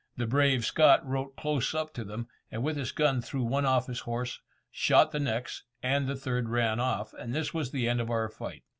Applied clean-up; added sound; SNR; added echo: none; none; none; none.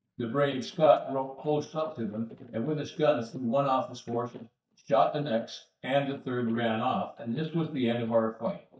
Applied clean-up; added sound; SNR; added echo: neural mask model DeepFilterNet 3.